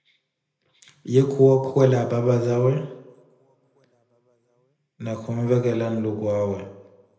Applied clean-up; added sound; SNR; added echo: none; none; none; reverberation time 0.9 s.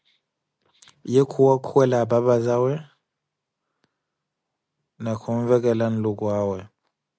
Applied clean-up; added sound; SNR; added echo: none; none; none; none.